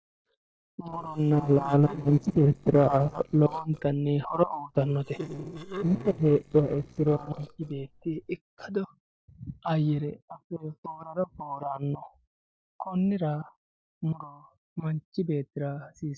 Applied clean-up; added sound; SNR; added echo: neural separator model SepFormer DNS4.